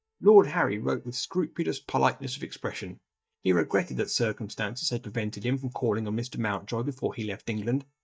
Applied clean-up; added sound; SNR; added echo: neural mask model DeepFilterNet 3.